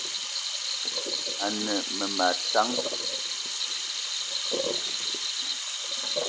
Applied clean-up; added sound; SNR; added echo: none; Sink (filling or washing) / Water tap, faucet; -5 dB; none.